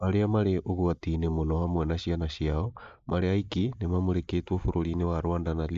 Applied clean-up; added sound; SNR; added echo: neural mask model Resemble Enhance denoiser.